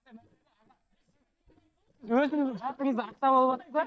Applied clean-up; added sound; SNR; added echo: neural mask model DeepFilterNet 3.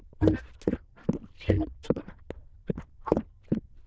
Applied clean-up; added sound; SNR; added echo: neural diffusion model UNIVERSE++.